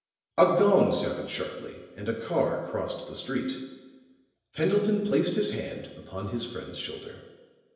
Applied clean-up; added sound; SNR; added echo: none; none; none; reverberation time 1.0 s.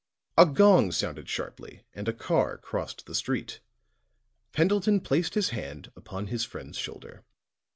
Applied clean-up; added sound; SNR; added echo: none; none; none; none.